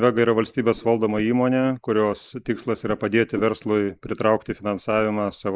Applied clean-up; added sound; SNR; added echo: neural mask model Resemble Enhance denoiser.